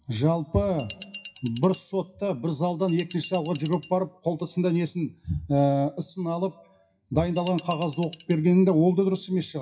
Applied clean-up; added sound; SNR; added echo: classical method WPE with log-MMSE.